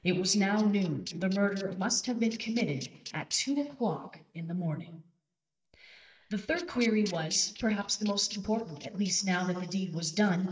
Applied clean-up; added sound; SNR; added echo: neural mask model DeepFilterNet 3.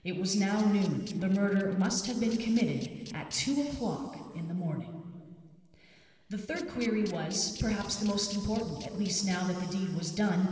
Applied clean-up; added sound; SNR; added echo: neural separator model SepFormer DNS4.